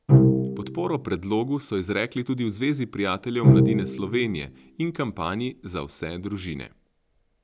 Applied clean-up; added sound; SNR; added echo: none; Bowed string instrument; -3 dB; none.